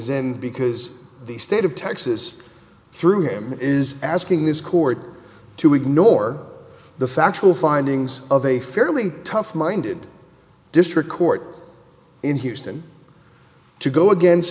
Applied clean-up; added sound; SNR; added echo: none; none; none; none.